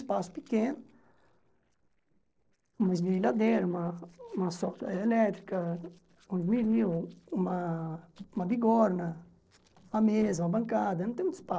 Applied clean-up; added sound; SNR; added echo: neural separator model SepFormer DNS4.